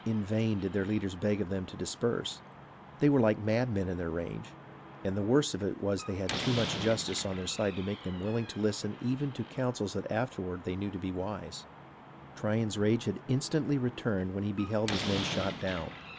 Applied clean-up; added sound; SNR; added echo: none; Slam; 12 dB; none.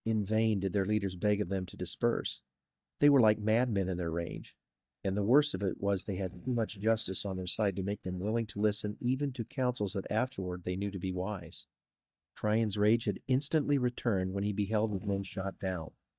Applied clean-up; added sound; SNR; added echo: neural mask model DeepFilterNet 3.